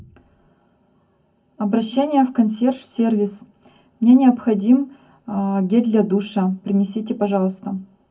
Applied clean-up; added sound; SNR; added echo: none; none; none; reverberation time 0.3 s.